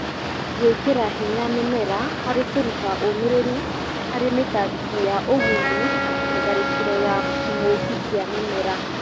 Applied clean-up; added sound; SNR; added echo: none; Wind instrument, woodwind instrument + Boat, Water vehicle; 1 dB; none.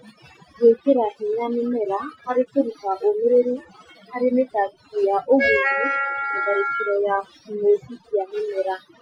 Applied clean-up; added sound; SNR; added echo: classical method Wiener filter.